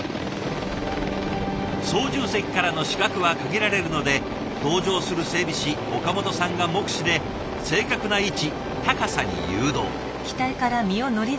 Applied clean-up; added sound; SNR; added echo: none; none; none; none.